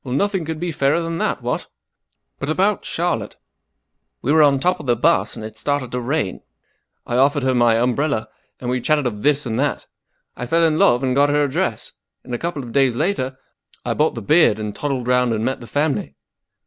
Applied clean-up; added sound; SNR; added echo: none; none; none; none.